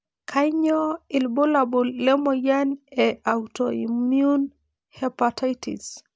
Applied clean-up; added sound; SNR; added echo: none; none; none; none.